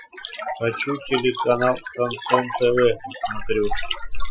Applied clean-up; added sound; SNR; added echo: classical method Wiener filter.